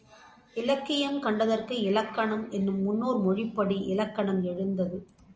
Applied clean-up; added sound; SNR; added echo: none; none; none; none.